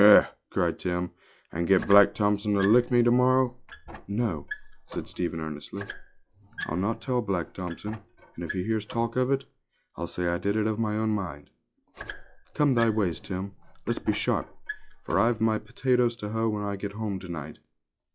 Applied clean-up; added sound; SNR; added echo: classical method log-MMSE.